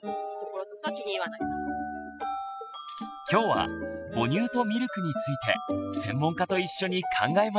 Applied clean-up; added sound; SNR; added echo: classical method spectral subtraction.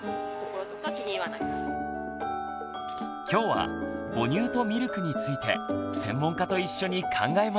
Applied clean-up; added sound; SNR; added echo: none; Scissors + Acoustic guitar; 15 dB; none.